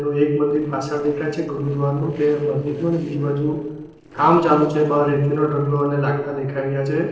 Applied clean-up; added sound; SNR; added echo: neural separator model SepFormer DNS4.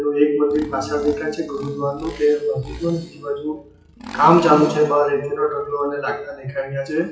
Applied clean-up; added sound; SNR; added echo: classical method WPE with log-MMSE.